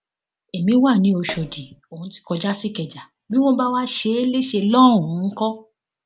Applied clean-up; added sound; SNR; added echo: none; Hi-hat; 15 dB; none.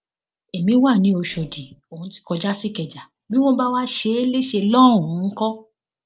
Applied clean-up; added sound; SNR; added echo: neural separator model SepFormer DNS4.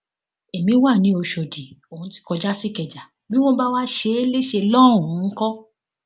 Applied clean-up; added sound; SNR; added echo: none; none; none; none.